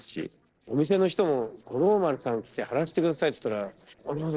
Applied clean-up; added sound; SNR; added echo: neural separator model SepFormer DNS4.